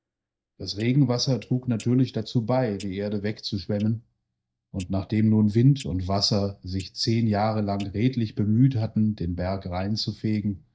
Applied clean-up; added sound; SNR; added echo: neural mask model DeepFilterNet 3.